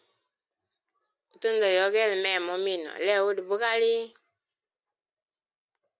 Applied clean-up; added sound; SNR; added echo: none; none; none; none.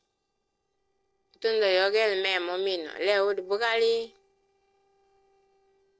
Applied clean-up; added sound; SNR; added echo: neural separator model SepFormer DNS4.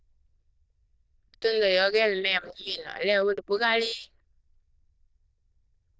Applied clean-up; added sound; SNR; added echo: neural diffusion model UNIVERSE++.